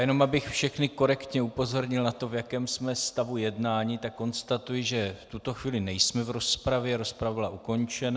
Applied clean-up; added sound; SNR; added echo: none; none; none; none.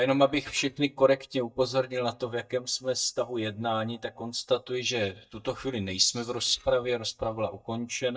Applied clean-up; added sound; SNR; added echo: neural mask model DeepFilterNet 3.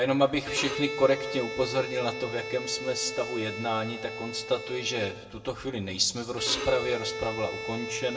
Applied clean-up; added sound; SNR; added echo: none; Bowed string instrument; 7 dB; reverberation time 1.3 s.